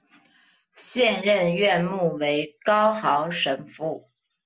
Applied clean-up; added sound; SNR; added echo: none; none; none; none.